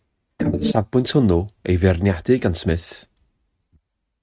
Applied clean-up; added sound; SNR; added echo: neural mask model RNNoise.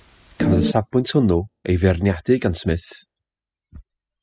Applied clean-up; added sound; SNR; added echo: classical method spectral subtraction.